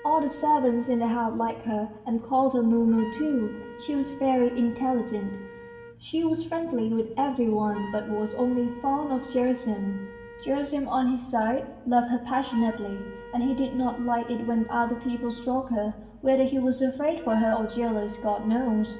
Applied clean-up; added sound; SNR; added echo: none; Wind instrument, woodwind instrument; 18 dB; reverberation time 1.1 s.